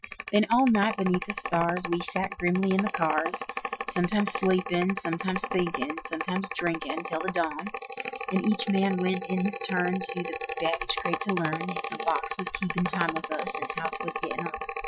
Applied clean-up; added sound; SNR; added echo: classical method Wiener filter.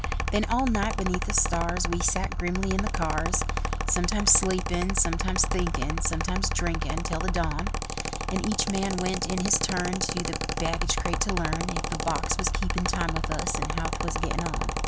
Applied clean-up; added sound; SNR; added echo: none; Mechanical fan; -1 dB; none.